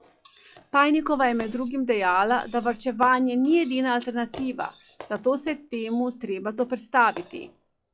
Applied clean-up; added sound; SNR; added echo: classical method log-MMSE.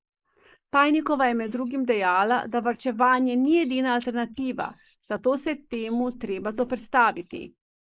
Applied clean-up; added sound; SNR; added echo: neural mask model Resemble Enhance denoiser.